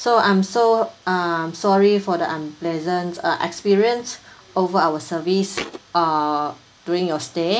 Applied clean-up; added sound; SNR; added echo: none; Thump, thud; 11 dB; none.